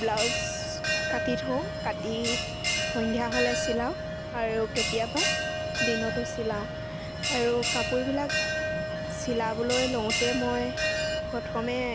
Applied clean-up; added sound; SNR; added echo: none; Bell; -1 dB; none.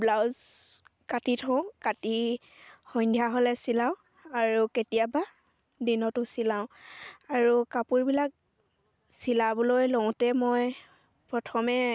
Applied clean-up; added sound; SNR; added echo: none; none; none; none.